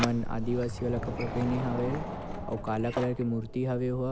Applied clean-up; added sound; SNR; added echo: none; Sliding door; 6 dB; none.